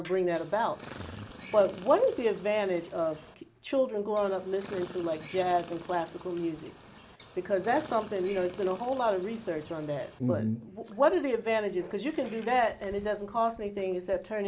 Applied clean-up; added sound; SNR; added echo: none; Chirp, tweet; 17 dB; none.